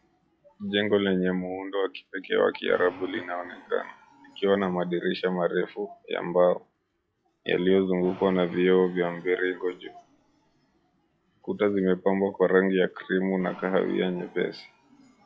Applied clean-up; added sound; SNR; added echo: classical method log-MMSE.